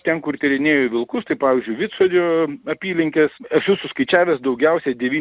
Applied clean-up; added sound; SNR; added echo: none; none; none; none.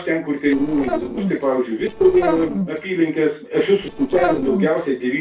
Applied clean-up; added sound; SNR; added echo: neural separator model SepFormer DNS4.